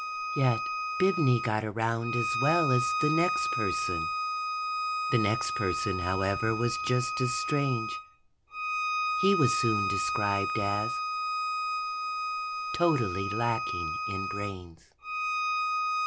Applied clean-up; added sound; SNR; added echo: none; Bowed string instrument; 0 dB; none.